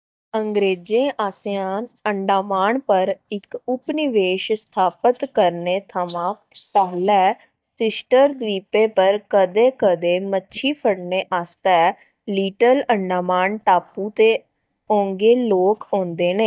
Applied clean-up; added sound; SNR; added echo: neural mask model DeepFilterNet 3.